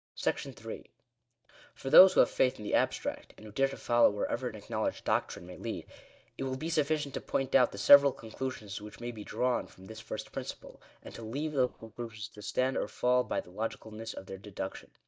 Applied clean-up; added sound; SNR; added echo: neural mask model DeepFilterNet 3.